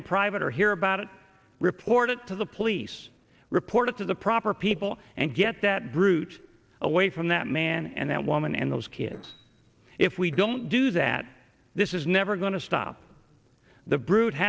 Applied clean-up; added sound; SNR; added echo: neural separator model SepFormer DNS4.